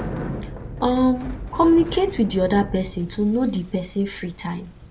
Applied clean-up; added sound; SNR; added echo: none; Bicycle; 11 dB; none.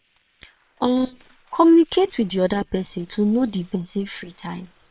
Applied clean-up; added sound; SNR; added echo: neural separator model SepFormer WHAM!.